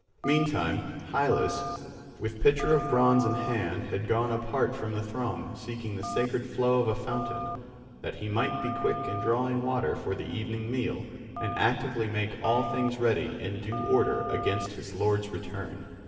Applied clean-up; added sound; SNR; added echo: none; Telephone; 9 dB; reverberation time 2.3 s.